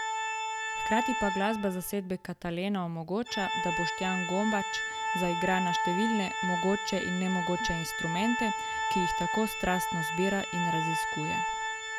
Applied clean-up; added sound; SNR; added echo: none; Organ; 0 dB; none.